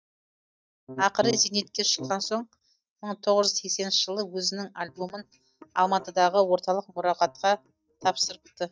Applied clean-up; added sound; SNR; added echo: neural mask model DeepFilterNet 3.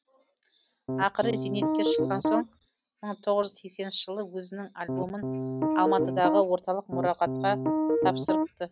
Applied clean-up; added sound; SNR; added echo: none; Piano; -2 dB; none.